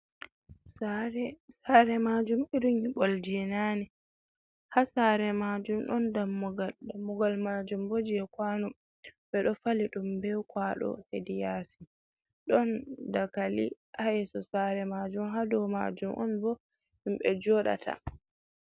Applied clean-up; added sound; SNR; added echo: none; none; none; none.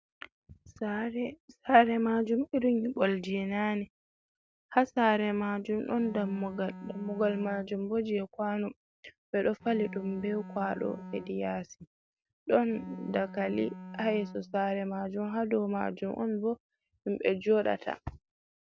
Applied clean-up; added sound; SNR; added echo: none; Bowed string instrument; 14 dB; none.